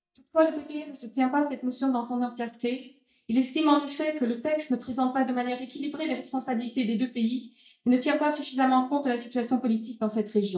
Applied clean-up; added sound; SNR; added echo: neural mask model DeepFilterNet 3.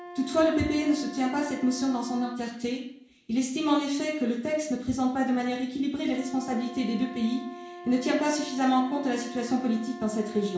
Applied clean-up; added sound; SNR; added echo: none; Wind instrument, woodwind instrument; 16 dB; reverberation time 0.6 s.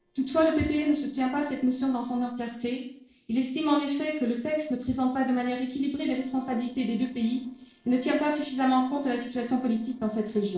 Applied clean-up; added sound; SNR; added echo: neural separator model SepFormer DNS4.